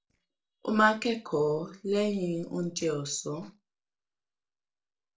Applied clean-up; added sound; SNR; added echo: neural separator model SepFormer DNS4.